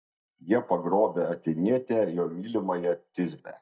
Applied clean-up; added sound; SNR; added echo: neural mask model DeepFilterNet 3.